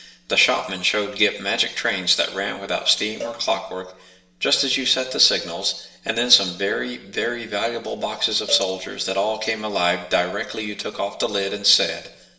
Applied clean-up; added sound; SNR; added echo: none; Cowbell; 16 dB; reverberation time 0.8 s.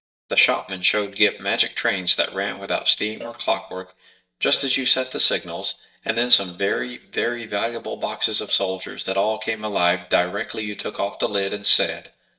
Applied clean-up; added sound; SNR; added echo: neural mask model DeepFilterNet 3.